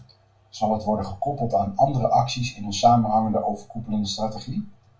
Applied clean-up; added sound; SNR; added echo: none; none; none; reverberation time 0.2 s.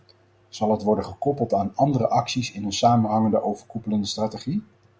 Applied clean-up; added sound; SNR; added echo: none; none; none; none.